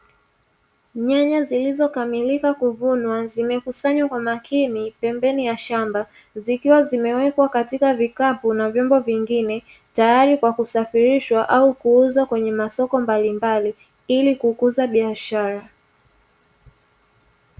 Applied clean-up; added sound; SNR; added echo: none; none; none; none.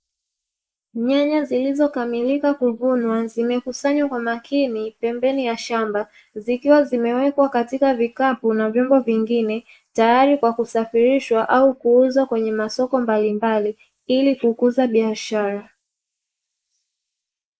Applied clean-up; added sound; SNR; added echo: neural mask model Resemble Enhance denoiser.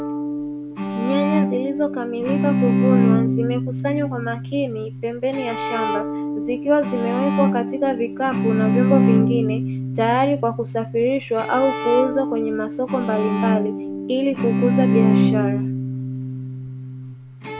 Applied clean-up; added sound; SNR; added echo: none; Bowed string instrument; -2 dB; none.